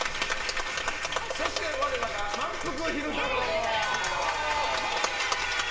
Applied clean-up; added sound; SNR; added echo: none; Buzz; 12 dB; reverberation time 1.3 s.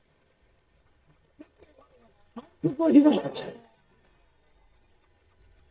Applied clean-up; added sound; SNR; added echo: neural mask model DeepFilterNet 3.